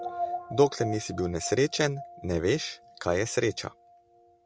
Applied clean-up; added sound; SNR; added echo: none; Guitar; 11 dB; none.